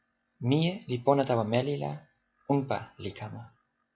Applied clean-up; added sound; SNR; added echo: none; none; none; none.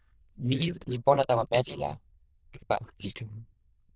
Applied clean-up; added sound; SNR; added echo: neural diffusion model UNIVERSE++.